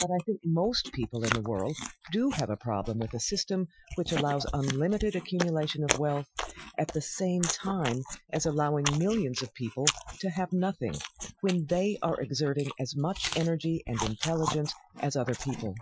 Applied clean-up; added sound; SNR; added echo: classical method Wiener filter.